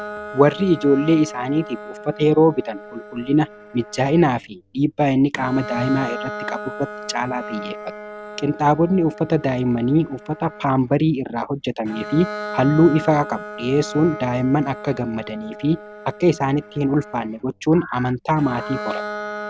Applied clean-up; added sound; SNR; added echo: none; Bowed string instrument; 13 dB; none.